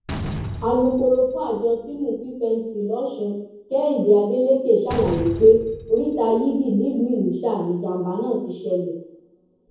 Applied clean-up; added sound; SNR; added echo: none; Slam; 15 dB; reverberation time 0.9 s.